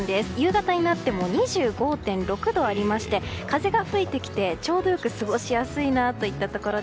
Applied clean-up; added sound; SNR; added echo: none; none; none; none.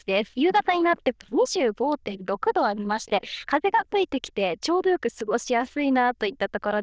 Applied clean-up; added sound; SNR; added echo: neural diffusion model UNIVERSE++.